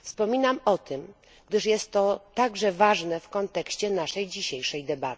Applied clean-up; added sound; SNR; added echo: none; none; none; none.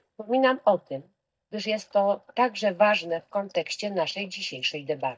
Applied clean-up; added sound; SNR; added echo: neural mask model DeepFilterNet 3.